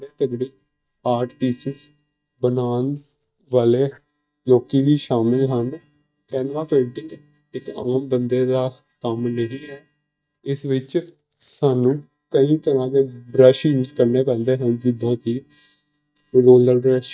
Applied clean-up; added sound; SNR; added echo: neural mask model DeepFilterNet 3.